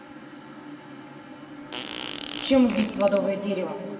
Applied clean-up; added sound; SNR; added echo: none; Fart; 11 dB; reverberation time 2.4 s.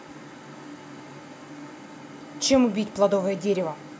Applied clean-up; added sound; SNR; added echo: none; none; none; none.